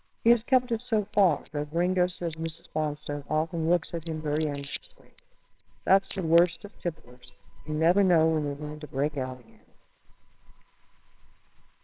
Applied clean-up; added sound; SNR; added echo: neural separator model SepFormer WHAMR!.